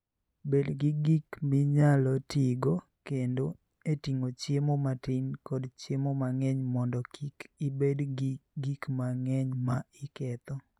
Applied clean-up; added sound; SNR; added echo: none; none; none; none.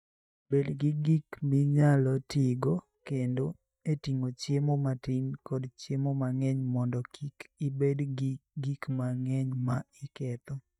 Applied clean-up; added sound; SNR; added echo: neural mask model DeepFilterNet 3.